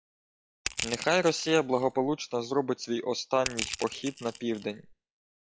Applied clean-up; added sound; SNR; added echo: classical method log-MMSE.